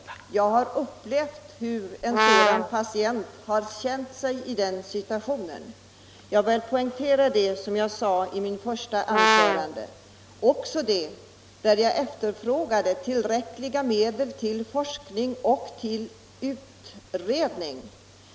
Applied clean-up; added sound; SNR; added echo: none; Brass instrument; -5 dB; none.